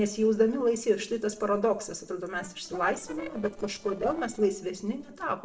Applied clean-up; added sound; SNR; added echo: neural separator model SepFormer DNS4.